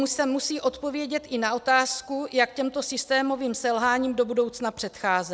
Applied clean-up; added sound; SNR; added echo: none; none; none; none.